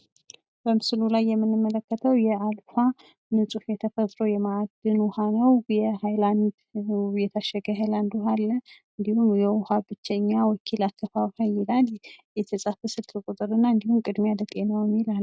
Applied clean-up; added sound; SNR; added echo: none; none; none; none.